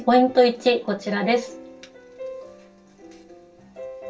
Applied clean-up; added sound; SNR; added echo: none; none; none; reverberation time 0.2 s.